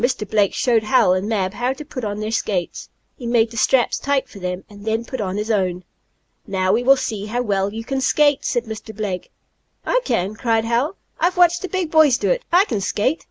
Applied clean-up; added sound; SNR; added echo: none; none; none; none.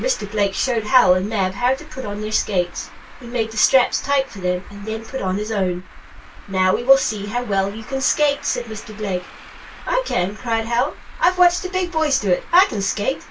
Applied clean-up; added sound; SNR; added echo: none; Traffic noise, roadway noise; 17 dB; reverberation time 0.2 s.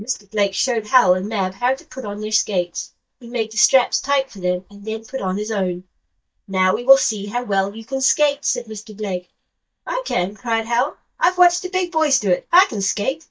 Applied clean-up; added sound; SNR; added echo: neural mask model DeepFilterNet 3.